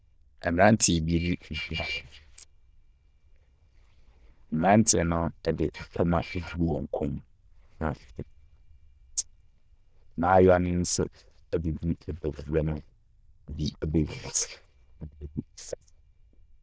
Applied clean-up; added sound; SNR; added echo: neural diffusion model UNIVERSE++.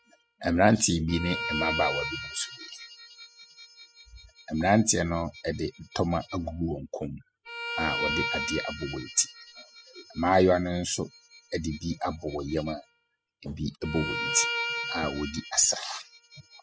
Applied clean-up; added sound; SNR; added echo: classical method spectral subtraction.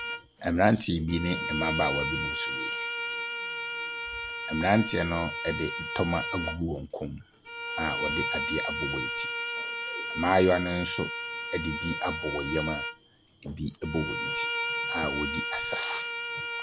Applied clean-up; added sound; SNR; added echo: none; Bowed string instrument; 3 dB; none.